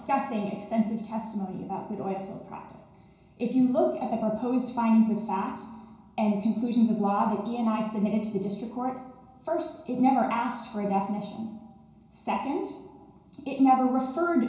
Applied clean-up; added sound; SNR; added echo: none; none; none; reverberation time 0.6 s.